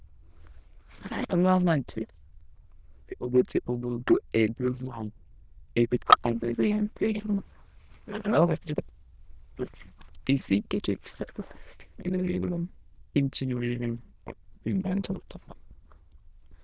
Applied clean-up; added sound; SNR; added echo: neural diffusion model UNIVERSE++.